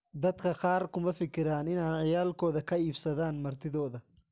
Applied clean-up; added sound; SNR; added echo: none; none; none; none.